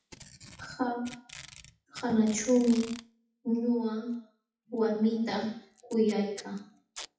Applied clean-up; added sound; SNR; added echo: classical method WPE with log-MMSE.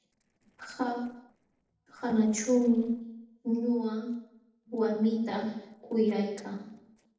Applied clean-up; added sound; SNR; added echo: neural separator model SepFormer DNS4.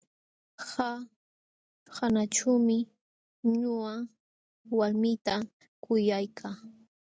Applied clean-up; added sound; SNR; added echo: none; none; none; none.